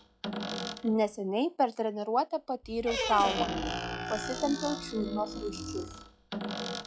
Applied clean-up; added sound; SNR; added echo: classical method log-MMSE.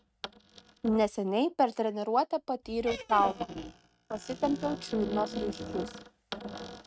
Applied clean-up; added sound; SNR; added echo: neural mask model RNNoise.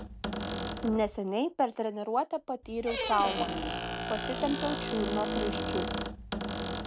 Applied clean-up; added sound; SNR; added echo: none; Squeak; 2 dB; none.